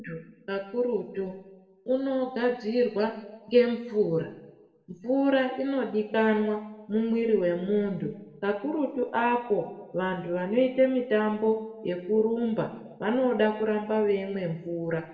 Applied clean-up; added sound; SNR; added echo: none; none; none; reverberation time 0.8 s.